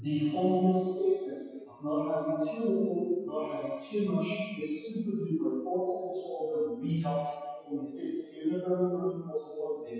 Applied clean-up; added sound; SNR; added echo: classical method WPE with log-MMSE.